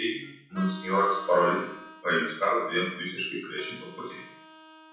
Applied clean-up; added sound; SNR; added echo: none; Vehicle horn, car horn, honking; 18 dB; reverberation time 0.6 s.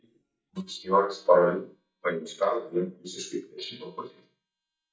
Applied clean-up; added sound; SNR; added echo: neural mask model DeepFilterNet 3.